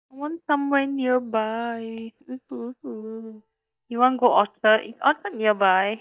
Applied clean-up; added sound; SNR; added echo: neural mask model DeepFilterNet 3.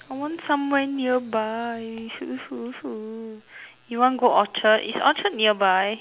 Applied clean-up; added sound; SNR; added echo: none; none; none; none.